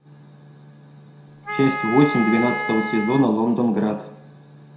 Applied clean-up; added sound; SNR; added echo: none; Wind instrument, woodwind instrument; 5 dB; reverberation time 0.6 s.